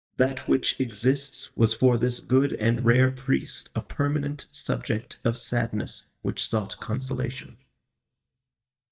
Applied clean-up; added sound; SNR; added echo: neural mask model DeepFilterNet 3.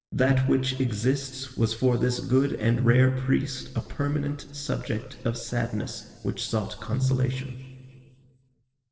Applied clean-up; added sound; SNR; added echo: neural separator model SepFormer DNS4.